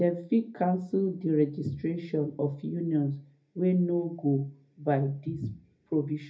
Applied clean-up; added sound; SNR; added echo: none; none; none; reverberation time 0.3 s.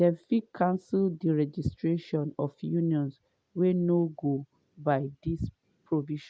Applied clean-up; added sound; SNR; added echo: none; none; none; none.